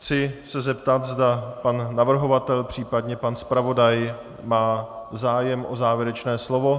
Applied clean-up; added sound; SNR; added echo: none; none; none; none.